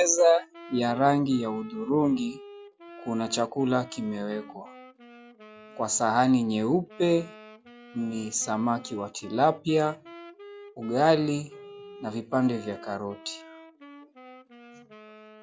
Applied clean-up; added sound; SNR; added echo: none; Wind instrument, woodwind instrument; 20 dB; none.